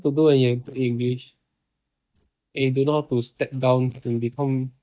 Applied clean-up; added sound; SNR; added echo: neural mask model DeepFilterNet 3.